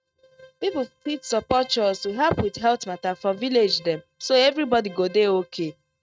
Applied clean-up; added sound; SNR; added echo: neural mask model RNNoise.